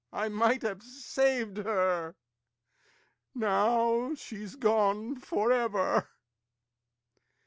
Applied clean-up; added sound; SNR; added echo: none; none; none; none.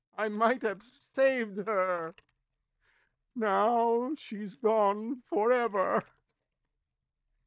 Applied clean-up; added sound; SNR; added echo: neural mask model DeepFilterNet 3.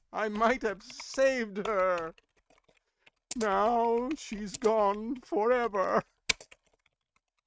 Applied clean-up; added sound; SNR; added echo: neural mask model RNNoise.